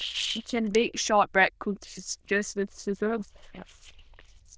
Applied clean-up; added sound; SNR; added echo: neural diffusion model UNIVERSE++.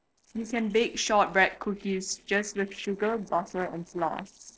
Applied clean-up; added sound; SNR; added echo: neural separator model SepFormer DNS4.